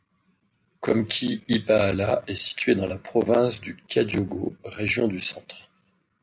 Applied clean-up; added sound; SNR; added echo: none; none; none; none.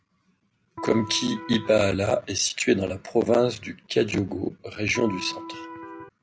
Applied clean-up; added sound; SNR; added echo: none; Electric guitar; 11 dB; none.